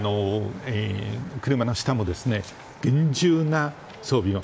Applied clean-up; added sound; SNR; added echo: none; none; none; none.